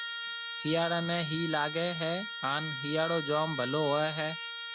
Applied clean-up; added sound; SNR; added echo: none; Trumpet; 6 dB; none.